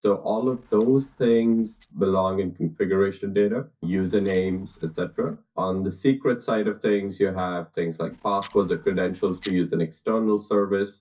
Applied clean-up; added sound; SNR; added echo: neural mask model DeepFilterNet 3.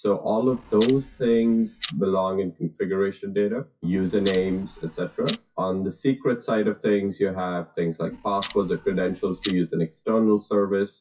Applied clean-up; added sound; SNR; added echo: classical method WPE with log-MMSE.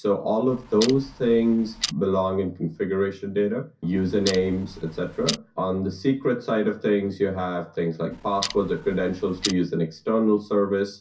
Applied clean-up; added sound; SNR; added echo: none; Clock; 12 dB; reverberation time 0.3 s.